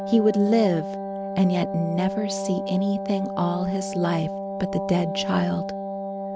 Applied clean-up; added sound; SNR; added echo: none; Wind instrument, woodwind instrument; 6 dB; none.